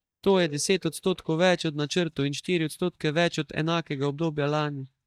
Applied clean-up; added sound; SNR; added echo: neural mask model DeepFilterNet 3.